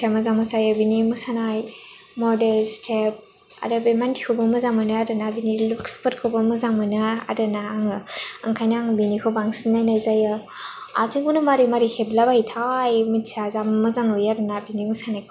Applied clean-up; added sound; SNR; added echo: none; none; none; none.